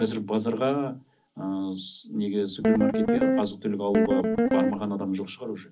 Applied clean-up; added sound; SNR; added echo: none; Guitar; -4 dB; reverberation time 0.4 s.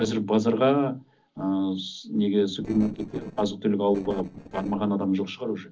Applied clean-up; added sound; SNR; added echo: neural separator model SepFormer DNS4.